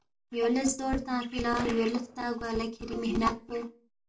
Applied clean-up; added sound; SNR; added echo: none; Gunshot, gunfire; 16 dB; reverberation time 0.2 s.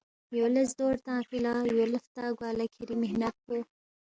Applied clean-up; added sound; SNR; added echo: none; none; none; none.